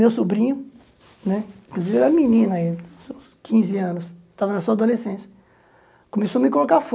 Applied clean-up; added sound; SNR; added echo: none; none; none; none.